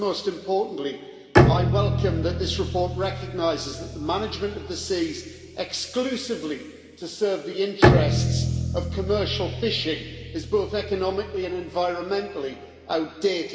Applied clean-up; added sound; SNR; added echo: none; Bowed string instrument; -1 dB; reverberation time 2.2 s.